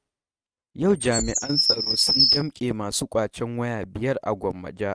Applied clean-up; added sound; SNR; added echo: neural mask model RNNoise.